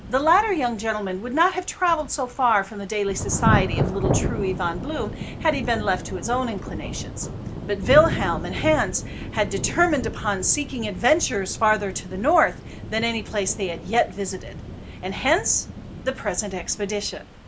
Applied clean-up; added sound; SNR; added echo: none; Thunder / Rain; 7 dB; none.